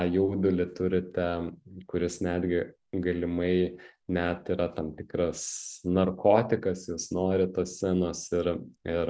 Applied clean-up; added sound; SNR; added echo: none; none; none; none.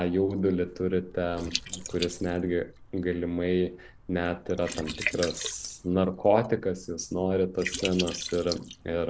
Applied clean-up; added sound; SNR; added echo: none; Liquid; 11 dB; none.